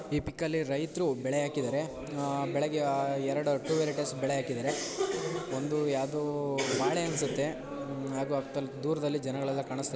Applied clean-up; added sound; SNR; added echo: none; none; none; none.